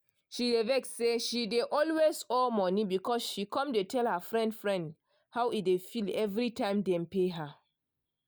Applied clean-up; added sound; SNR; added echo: none; none; none; none.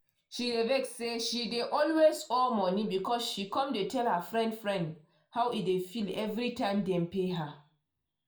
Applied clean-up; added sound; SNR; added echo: none; none; none; reverberation time 0.3 s.